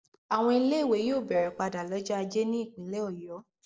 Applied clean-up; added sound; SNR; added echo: neural separator model SepFormer DNS4.